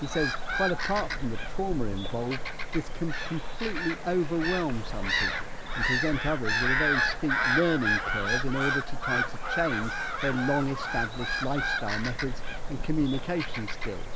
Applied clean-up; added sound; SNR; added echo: none; Gull, seagull / Bird vocalization, bird call, bird song; -2 dB; none.